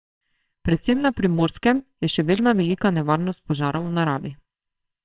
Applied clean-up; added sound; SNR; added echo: neural separator model SepFormer WHAMR!.